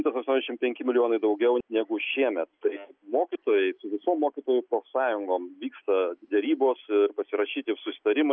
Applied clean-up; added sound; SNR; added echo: none; none; none; none.